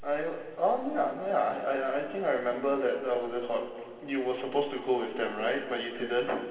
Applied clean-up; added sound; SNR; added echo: none; none; none; reverberation time 2.5 s.